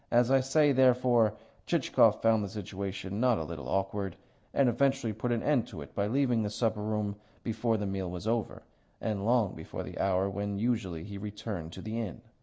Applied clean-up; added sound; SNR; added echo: none; none; none; none.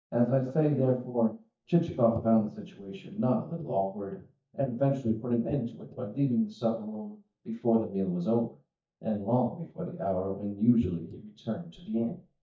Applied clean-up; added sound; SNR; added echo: neural mask model DeepFilterNet 3.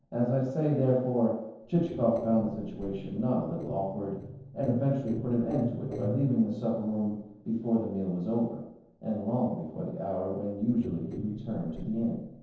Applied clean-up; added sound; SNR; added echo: neural separator model SepFormer DNS4.